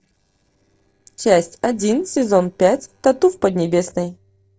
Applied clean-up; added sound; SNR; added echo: neural separator model SepFormer DNS4.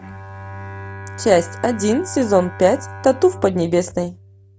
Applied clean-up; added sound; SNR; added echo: none; Bowed string instrument; 14 dB; none.